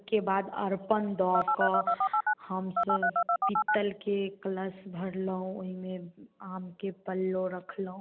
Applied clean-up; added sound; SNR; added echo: none; Telephone; -5 dB; none.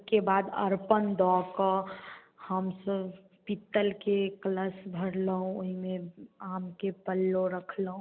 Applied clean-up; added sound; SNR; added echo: none; none; none; none.